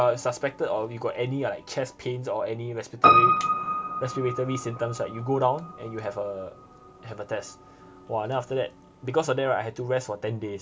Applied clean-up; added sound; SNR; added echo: none; Piano; 1 dB; none.